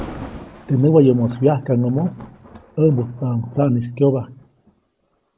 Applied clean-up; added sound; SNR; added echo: none; Thunder; 20 dB; none.